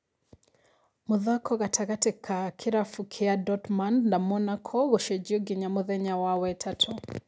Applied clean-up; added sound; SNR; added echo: none; none; none; none.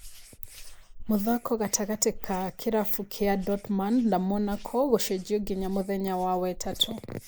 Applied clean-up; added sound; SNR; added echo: neural mask model Resemble Enhance denoiser.